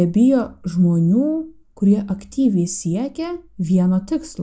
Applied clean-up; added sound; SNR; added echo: none; none; none; none.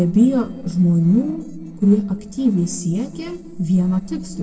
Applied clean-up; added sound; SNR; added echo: neural separator model SepFormer DNS4.